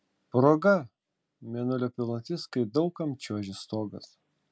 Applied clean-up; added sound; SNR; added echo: none; none; none; none.